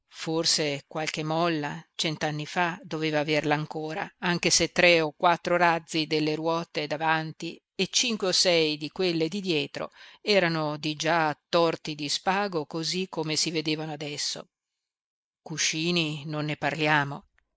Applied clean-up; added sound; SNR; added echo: neural mask model Resemble Enhance denoiser.